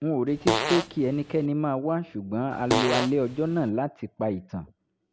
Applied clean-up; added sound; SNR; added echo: none; Fart; 2 dB; none.